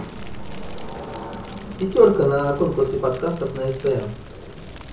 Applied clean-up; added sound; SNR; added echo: none; Fire; 15 dB; reverberation time 0.8 s.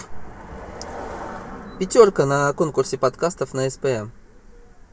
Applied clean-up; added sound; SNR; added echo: none; none; none; none.